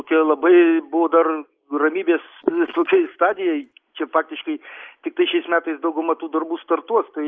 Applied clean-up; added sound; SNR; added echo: neural mask model Resemble Enhance denoiser.